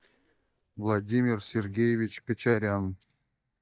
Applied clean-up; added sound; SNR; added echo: neural mask model DeepFilterNet 3.